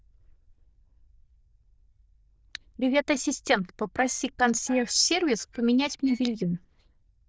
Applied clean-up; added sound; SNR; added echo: neural diffusion model UNIVERSE++.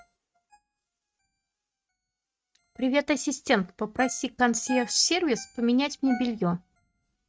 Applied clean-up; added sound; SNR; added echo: neural mask model RNNoise.